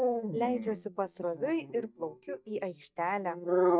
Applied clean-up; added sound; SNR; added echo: neural mask model DeepFilterNet 3.